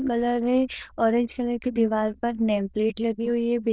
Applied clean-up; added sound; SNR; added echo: neural diffusion model UNIVERSE++.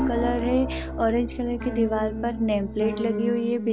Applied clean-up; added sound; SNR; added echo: none; Piano; 4 dB; none.